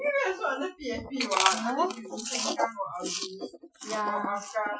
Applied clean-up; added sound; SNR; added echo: classical method Wiener filter.